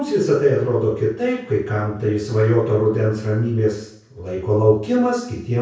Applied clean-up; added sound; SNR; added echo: none; none; none; reverberation time 0.6 s.